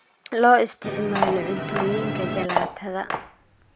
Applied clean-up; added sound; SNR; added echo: none; Cutlery, silverware + Musical instrument; 3 dB; none.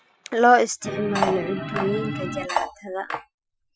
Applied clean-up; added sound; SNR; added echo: classical method Wiener filter.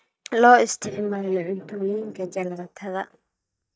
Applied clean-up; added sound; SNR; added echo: neural mask model DeepFilterNet 3.